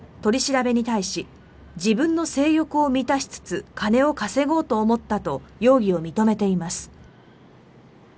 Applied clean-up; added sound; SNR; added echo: none; none; none; none.